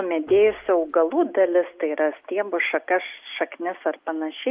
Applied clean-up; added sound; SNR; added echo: none; none; none; none.